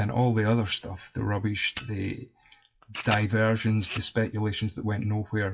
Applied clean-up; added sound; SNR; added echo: classical method WPE with log-MMSE.